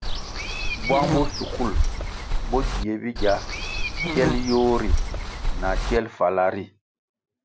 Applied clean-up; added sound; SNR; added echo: none; Walk, footsteps / Insect; -2 dB; none.